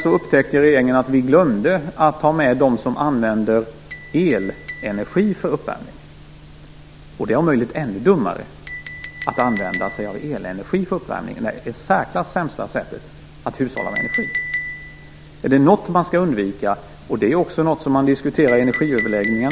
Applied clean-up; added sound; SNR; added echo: none; Chink, clink; 13 dB; none.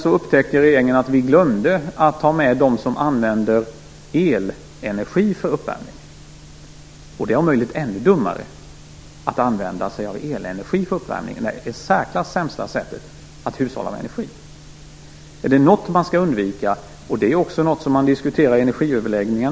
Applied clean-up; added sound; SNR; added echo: none; none; none; none.